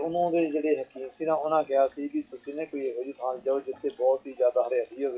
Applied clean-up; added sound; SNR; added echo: classical method log-MMSE.